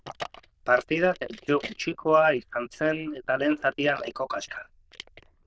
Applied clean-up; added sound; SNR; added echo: neural diffusion model UNIVERSE++.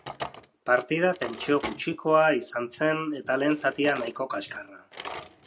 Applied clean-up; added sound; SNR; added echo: none; Drawer open or close; 15 dB; none.